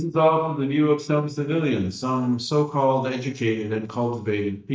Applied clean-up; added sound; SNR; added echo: neural mask model DeepFilterNet 3.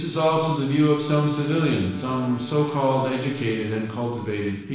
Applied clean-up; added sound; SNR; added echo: neural separator model SepFormer DNS4.